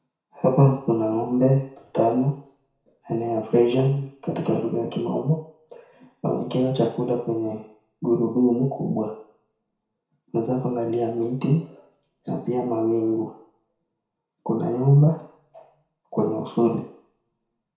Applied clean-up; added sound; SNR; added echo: none; none; none; reverberation time 0.6 s.